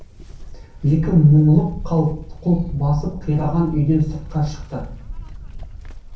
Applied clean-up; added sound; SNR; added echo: none; Livestock, farm animals, working animals; 11 dB; reverberation time 0.6 s.